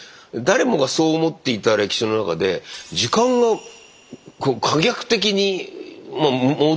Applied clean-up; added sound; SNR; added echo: none; none; none; none.